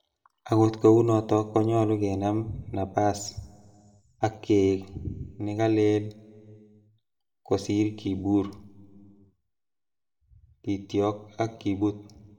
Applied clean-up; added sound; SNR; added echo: none; none; none; reverberation time 1.1 s.